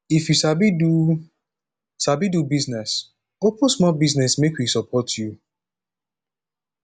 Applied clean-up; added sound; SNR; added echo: none; none; none; none.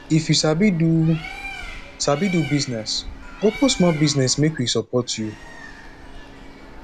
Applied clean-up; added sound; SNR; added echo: none; Bird; 15 dB; none.